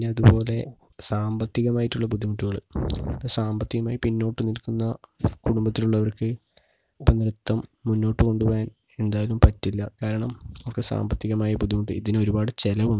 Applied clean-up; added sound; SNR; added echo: none; Breathing; 20 dB; none.